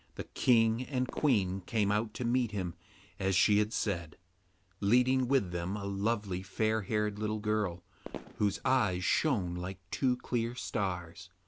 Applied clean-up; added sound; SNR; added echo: none; Fireworks; 17 dB; none.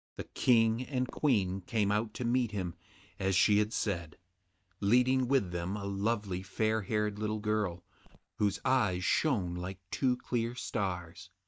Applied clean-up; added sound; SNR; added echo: neural mask model DeepFilterNet 3.